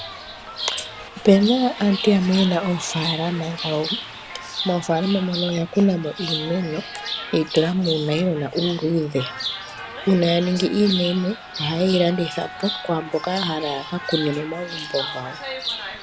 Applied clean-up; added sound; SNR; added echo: none; Chirp, tweet; 9 dB; none.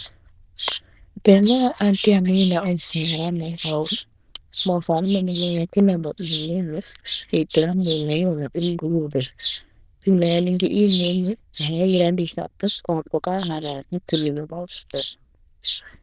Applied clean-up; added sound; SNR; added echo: neural diffusion model UNIVERSE++.